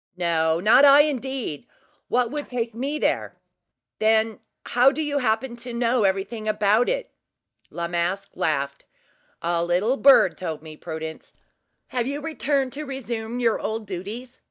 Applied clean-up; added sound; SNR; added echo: neural mask model DeepFilterNet 3.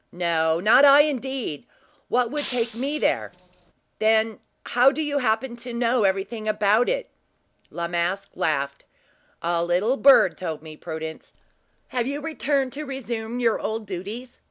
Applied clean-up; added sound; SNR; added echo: none; Shatter; 10 dB; none.